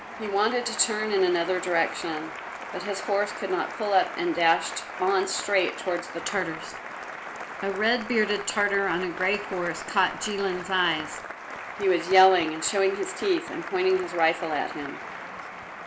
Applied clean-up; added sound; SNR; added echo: none; Applause; 10 dB; none.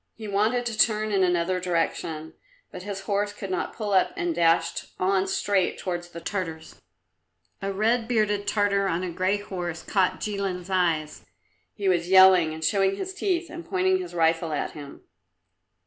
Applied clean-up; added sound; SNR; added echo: none; none; none; none.